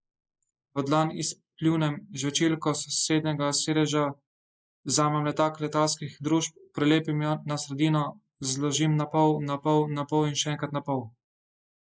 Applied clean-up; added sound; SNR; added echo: neural mask model Resemble Enhance denoiser.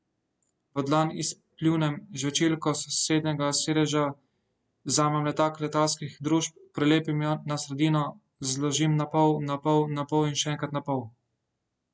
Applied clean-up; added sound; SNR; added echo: none; none; none; none.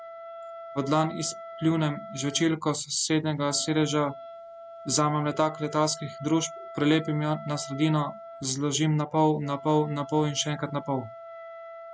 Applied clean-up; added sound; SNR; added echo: none; Wind instrument, woodwind instrument; 15 dB; none.